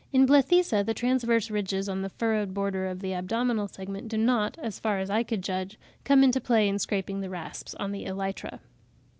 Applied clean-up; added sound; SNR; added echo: none; none; none; none.